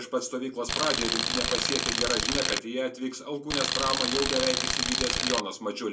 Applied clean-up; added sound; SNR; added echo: none; Tools; -3 dB; reverberation time 0.2 s.